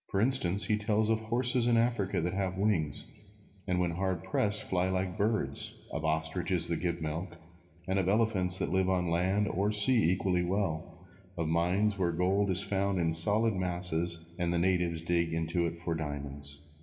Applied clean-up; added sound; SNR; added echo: none; none; none; reverberation time 2.9 s.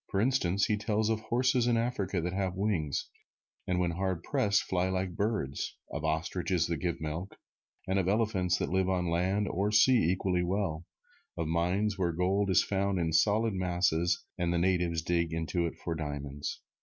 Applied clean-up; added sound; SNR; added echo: none; none; none; none.